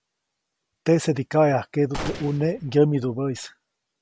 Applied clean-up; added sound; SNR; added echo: none; Gunshot, gunfire; 12 dB; none.